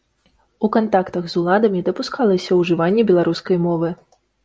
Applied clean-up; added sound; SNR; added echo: none; none; none; none.